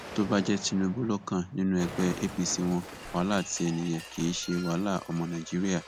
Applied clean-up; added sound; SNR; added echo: none; Explosion + Wind instrument, woodwind instrument; 14 dB; none.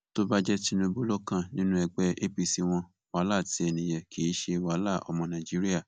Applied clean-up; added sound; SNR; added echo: none; none; none; none.